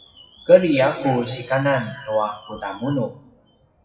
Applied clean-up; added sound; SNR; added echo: classical method WPE with log-MMSE.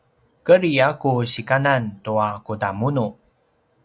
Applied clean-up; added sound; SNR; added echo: none; none; none; none.